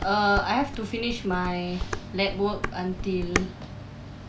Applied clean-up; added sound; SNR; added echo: none; Dishes, pots, and pans; 7 dB; none.